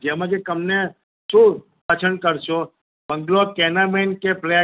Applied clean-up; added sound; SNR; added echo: none; none; none; none.